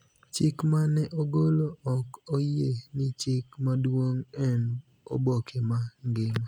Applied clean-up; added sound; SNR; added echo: none; none; none; none.